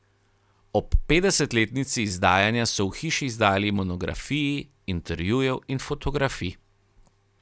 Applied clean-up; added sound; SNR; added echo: none; none; none; none.